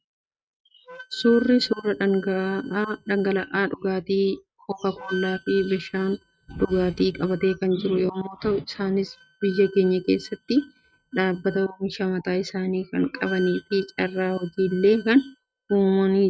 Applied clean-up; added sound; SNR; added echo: neural mask model RNNoise.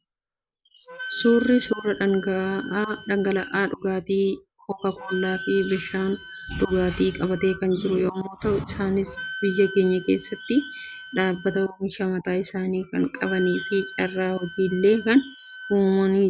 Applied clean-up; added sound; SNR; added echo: none; Wind instrument, woodwind instrument; 15 dB; none.